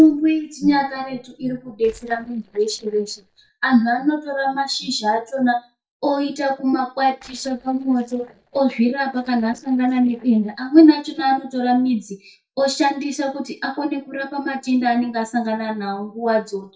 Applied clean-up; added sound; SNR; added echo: neural mask model DeepFilterNet 3.